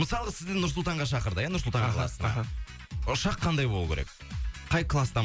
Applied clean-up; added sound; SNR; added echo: none; none; none; none.